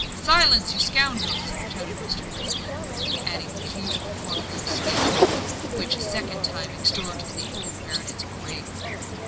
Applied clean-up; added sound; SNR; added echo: none; Cricket; 0 dB; none.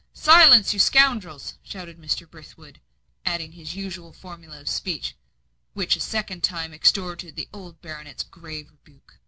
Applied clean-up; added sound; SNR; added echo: none; none; none; none.